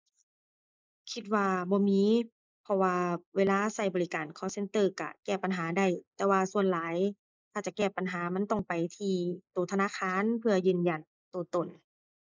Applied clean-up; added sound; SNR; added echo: neural mask model Resemble Enhance denoiser.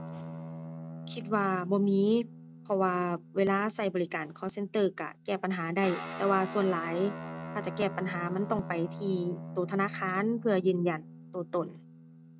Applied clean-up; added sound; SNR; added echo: none; Guitar; 12 dB; none.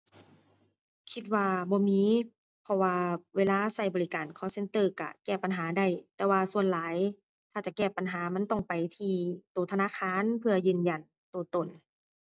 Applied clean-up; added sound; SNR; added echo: none; none; none; none.